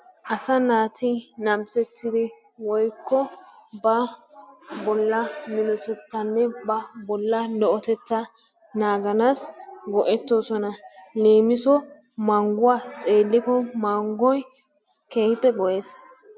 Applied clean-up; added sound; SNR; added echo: none; none; none; none.